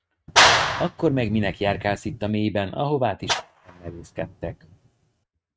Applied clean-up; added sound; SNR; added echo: neural mask model RNNoise.